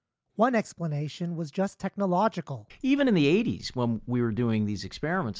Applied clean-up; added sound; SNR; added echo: none; none; none; none.